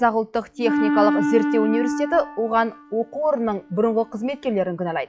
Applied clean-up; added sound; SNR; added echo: classical method log-MMSE.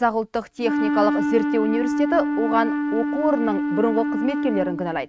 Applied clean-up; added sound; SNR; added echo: neural mask model RNNoise.